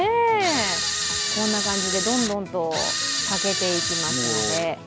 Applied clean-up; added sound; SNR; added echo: none; Camera; 0 dB; none.